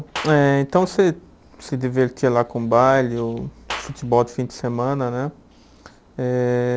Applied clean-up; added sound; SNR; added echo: none; Clapping; 19 dB; none.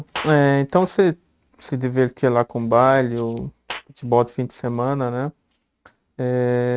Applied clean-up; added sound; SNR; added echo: neural mask model RNNoise.